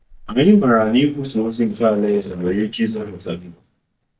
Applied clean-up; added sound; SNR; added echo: neural mask model DeepFilterNet 3.